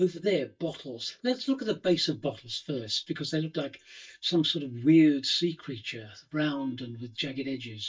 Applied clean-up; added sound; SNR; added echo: neural mask model DeepFilterNet 3.